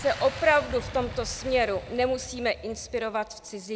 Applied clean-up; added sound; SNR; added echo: none; Boom; 13 dB; none.